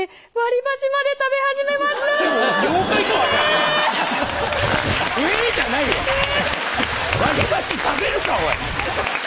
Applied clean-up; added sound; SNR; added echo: none; Dishes, pots, and pans + Fart; 8 dB; none.